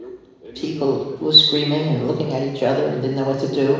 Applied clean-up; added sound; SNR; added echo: none; none; none; reverberation time 1.0 s.